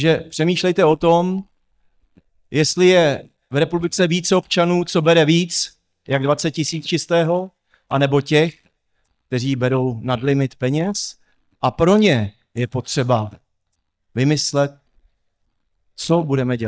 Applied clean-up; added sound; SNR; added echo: neural mask model DeepFilterNet 3.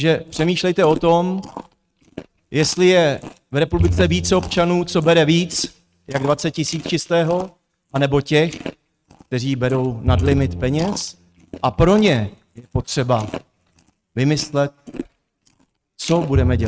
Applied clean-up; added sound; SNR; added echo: neural mask model RNNoise.